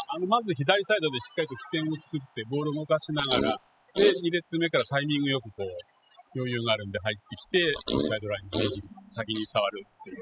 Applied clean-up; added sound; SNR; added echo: classical method spectral subtraction.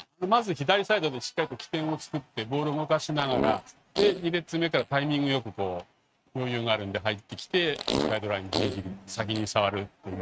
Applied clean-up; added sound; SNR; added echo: neural mask model RNNoise.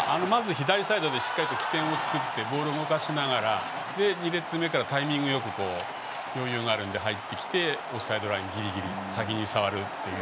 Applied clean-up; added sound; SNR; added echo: none; none; none; none.